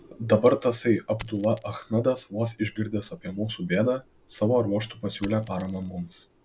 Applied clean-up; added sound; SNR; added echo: none; Coin (dropping); 19 dB; none.